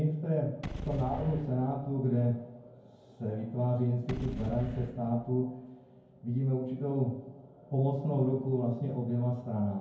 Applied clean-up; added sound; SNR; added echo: none; Gunshot, gunfire / Boom; 12 dB; reverberation time 0.9 s.